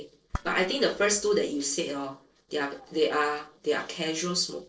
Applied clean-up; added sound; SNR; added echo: neural separator model SepFormer DNS4.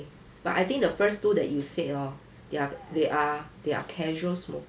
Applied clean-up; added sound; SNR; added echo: none; none; none; none.